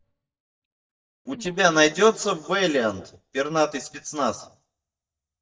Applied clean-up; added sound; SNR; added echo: neural mask model DeepFilterNet 3.